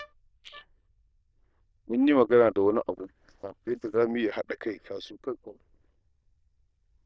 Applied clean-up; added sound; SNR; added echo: neural diffusion model UNIVERSE++.